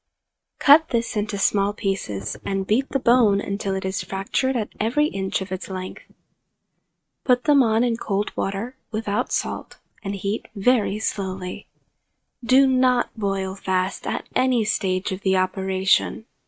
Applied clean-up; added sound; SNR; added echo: neural mask model RNNoise.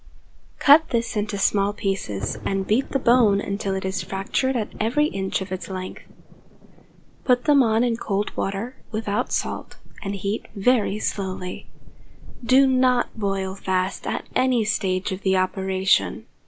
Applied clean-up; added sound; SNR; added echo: none; Thunder / Wind / Bird vocalization, bird call, bird song; 11 dB; none.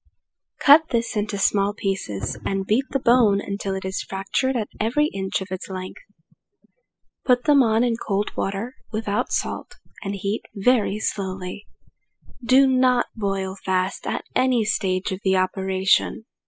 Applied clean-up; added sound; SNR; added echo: classical method spectral subtraction.